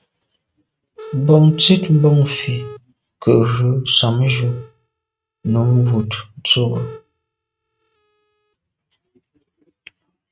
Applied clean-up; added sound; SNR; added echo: neural mask model RNNoise.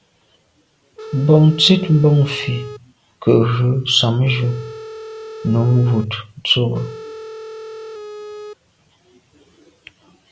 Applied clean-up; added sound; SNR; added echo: none; Telephone; 14 dB; none.